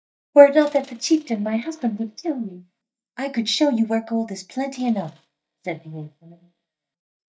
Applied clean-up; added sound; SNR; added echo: neural mask model DeepFilterNet 3.